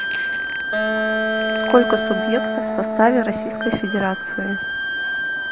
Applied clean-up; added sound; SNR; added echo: none; Wind instrument, woodwind instrument + Wind instrument, woodwind instrument; 0 dB; none.